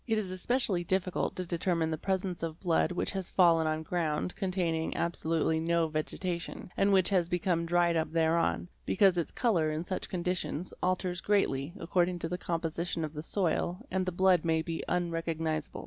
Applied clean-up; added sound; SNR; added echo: none; none; none; none.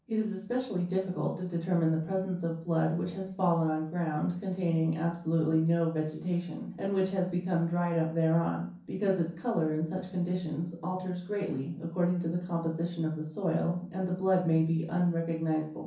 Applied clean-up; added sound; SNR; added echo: none; none; none; reverberation time 0.6 s.